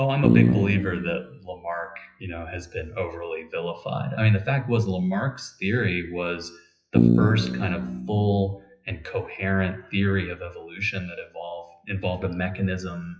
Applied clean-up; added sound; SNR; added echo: classical method WPE with log-MMSE.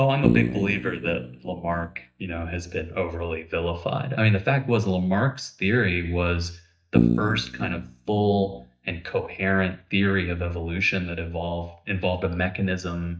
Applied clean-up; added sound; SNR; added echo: neural mask model DeepFilterNet 3.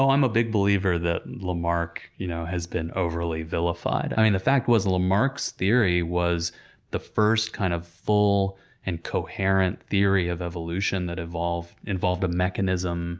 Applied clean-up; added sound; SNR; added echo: none; none; none; none.